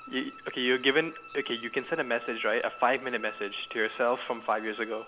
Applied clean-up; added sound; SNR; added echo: none; Bowed string instrument; 17 dB; none.